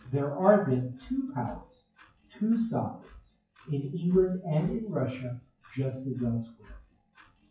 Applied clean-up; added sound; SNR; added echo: classical method WPE with log-MMSE.